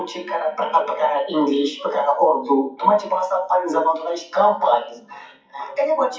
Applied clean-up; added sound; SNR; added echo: classical method WPE with log-MMSE.